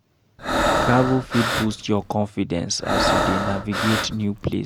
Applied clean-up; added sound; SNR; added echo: none; Breathing; 0 dB; none.